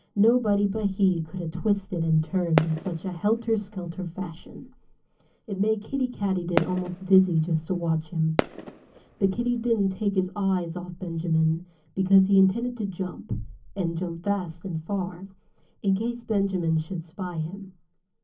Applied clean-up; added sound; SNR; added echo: none; Fireworks; 8 dB; reverberation time 0.3 s.